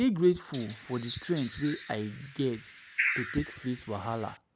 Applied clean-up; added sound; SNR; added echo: none; Bird; 7 dB; none.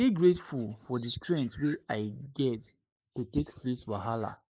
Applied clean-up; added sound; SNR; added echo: neural mask model Resemble Enhance denoiser.